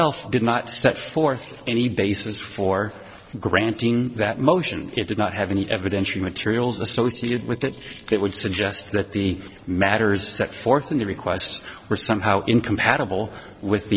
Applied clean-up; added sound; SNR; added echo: neural separator model SepFormer DNS4.